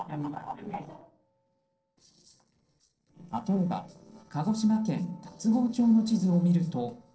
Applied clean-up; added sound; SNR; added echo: neural separator model SepFormer DNS4.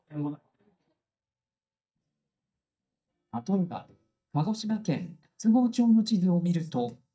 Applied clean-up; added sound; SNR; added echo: neural mask model DeepFilterNet 3.